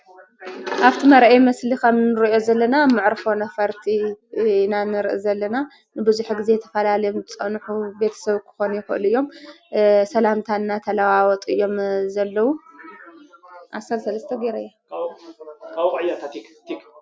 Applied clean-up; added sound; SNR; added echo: none; none; none; none.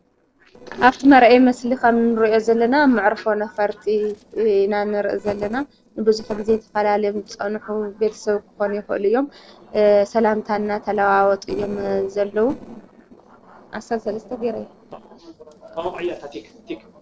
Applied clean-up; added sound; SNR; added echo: neural separator model SepFormer DNS4.